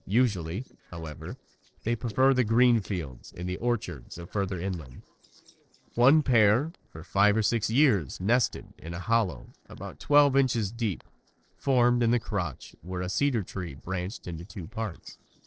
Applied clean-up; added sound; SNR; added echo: neural separator model SepFormer DNS4.